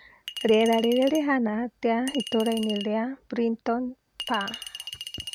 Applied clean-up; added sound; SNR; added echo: none; Chink, clink; 13 dB; none.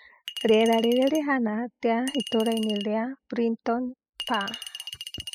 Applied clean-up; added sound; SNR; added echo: classical method spectral subtraction.